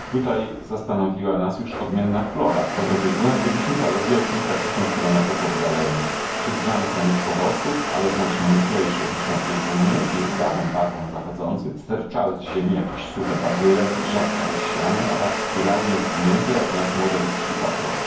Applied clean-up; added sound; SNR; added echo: none; Domestic sounds, home sounds; 3 dB; reverberation time 0.9 s.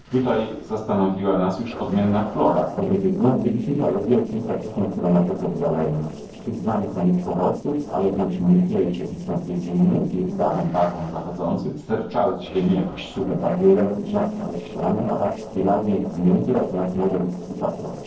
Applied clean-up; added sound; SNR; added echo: neural separator model SepFormer DNS4.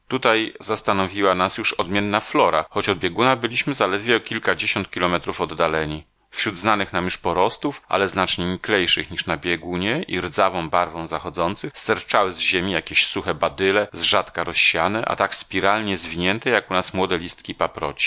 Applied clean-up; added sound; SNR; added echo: none; none; none; none.